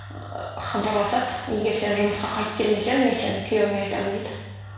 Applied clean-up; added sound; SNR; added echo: none; none; none; reverberation time 1.1 s.